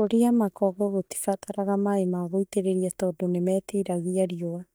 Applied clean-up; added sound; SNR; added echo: neural mask model DeepFilterNet 3.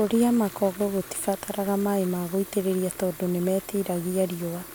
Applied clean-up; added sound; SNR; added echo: none; Fill (with liquid) / Water tap, faucet; 17 dB; none.